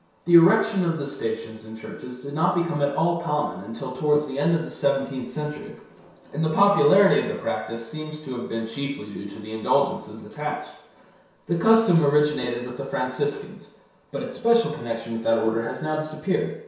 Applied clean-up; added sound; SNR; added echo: none; none; none; reverberation time 0.7 s.